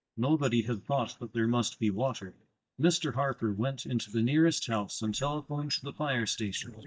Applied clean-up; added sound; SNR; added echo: neural mask model DeepFilterNet 3.